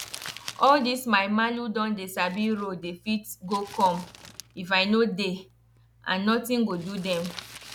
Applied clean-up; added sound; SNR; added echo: none; Crumpling, crinkling; 19 dB; none.